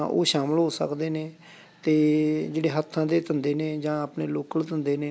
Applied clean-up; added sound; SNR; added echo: none; none; none; none.